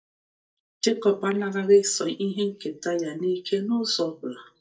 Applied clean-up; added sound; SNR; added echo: neural mask model DeepFilterNet 3.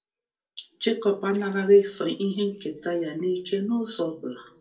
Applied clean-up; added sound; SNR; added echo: neural separator model SepFormer DNS4.